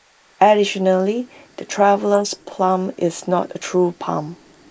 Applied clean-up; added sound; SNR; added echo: neural mask model Resemble Enhance denoiser.